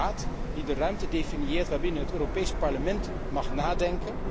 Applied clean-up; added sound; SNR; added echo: none; Subway, metro, underground; -1 dB; none.